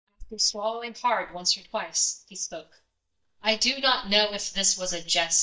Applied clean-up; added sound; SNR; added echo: neural mask model DeepFilterNet 3.